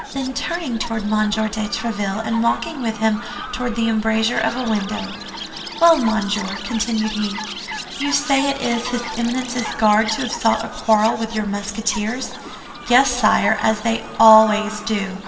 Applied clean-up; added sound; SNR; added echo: none; Chirp, tweet; 12 dB; reverberation time 1.8 s.